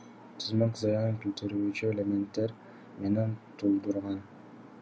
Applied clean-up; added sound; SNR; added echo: none; none; none; none.